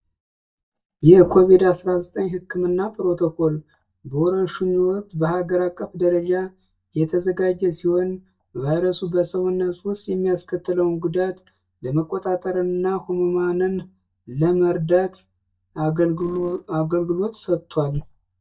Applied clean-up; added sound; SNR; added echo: neural mask model DeepFilterNet 3.